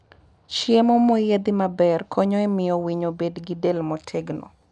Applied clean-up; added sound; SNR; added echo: none; none; none; none.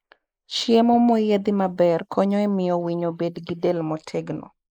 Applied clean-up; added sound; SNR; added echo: neural mask model Resemble Enhance denoiser.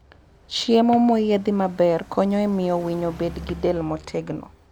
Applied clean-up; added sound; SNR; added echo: none; Drawer open or close + Car passing by; 20 dB; none.